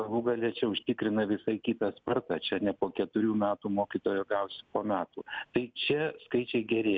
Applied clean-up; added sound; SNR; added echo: none; none; none; none.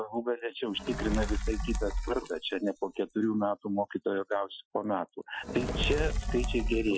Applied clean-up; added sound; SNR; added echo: classical method Wiener filter.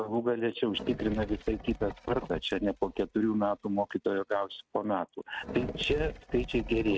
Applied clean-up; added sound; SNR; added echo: neural mask model RNNoise.